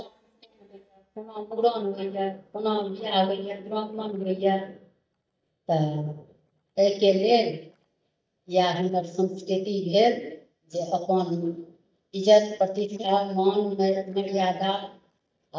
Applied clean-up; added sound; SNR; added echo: neural mask model DeepFilterNet 3.